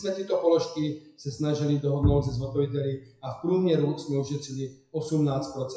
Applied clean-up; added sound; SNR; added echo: classical method WPE with log-MMSE.